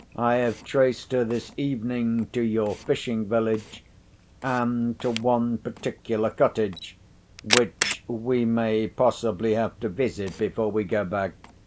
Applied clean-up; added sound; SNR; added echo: none; Camera; 12 dB; none.